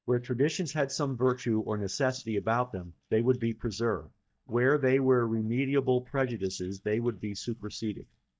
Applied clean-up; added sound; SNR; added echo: neural mask model DeepFilterNet 3.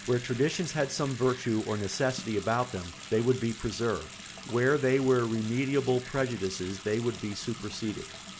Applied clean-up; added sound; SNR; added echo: none; Bathtub (filling or washing) / Sink (filling or washing) / Water tap, faucet; 14 dB; none.